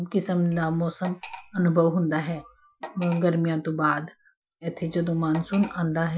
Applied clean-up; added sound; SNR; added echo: classical method Wiener filter.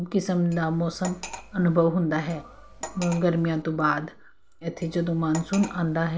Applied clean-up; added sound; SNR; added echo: none; Cutlery, silverware; 16 dB; none.